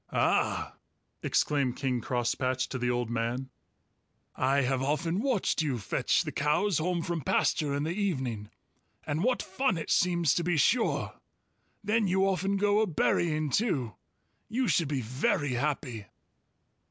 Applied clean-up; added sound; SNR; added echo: none; none; none; none.